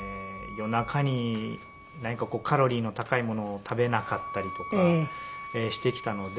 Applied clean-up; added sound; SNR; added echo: none; Wind instrument, woodwind instrument; 13 dB; none.